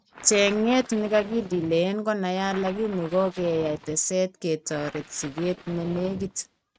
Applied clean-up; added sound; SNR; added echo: neural mask model RNNoise.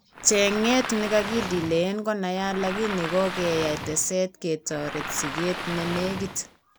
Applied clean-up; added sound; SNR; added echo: none; Waves, surf; 8 dB; none.